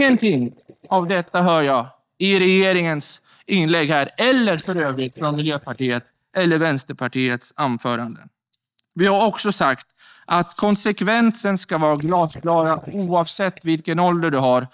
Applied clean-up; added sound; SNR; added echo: neural mask model DeepFilterNet 3.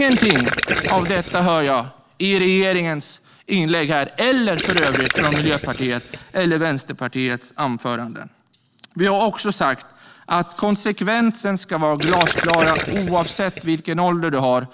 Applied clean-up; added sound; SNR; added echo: none; Gurgling; 4 dB; none.